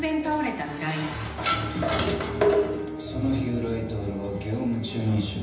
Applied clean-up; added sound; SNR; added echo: none; none; none; reverberation time 0.9 s.